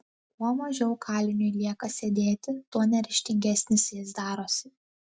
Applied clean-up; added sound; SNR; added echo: none; none; none; none.